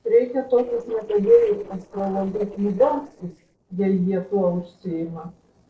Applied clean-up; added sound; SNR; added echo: neural separator model SepFormer DNS4.